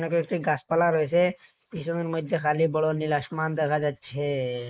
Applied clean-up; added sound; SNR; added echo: neural mask model Resemble Enhance denoiser.